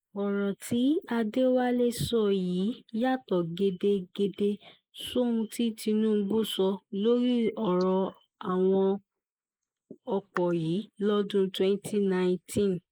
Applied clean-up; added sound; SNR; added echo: neural mask model Resemble Enhance denoiser.